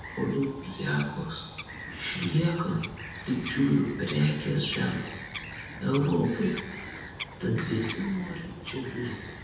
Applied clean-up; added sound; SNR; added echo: none; Bird vocalization, bird call, bird song; 11 dB; reverberation time 0.9 s.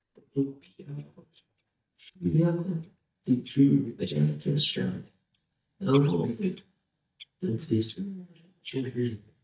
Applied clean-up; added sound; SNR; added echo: neural mask model DeepFilterNet 3.